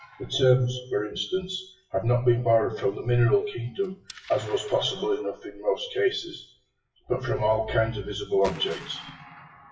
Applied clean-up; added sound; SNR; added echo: classical method WPE with log-MMSE.